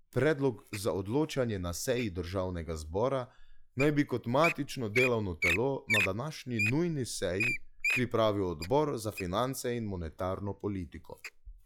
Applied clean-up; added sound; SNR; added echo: classical method log-MMSE.